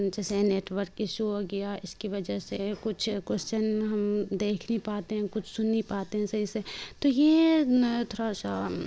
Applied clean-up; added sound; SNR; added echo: none; none; none; none.